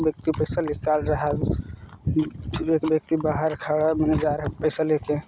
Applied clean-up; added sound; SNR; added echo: none; none; none; none.